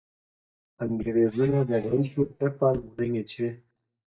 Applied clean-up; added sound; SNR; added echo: neural mask model DeepFilterNet 3.